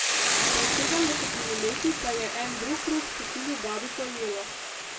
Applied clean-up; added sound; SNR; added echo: none; Boiling / Hiss; -3 dB; reverberation time 0.1 s.